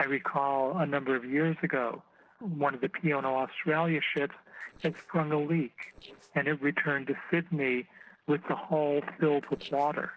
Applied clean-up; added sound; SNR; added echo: neural separator model SepFormer DNS4.